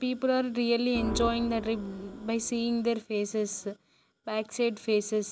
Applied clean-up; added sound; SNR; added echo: none; Organ; 9 dB; none.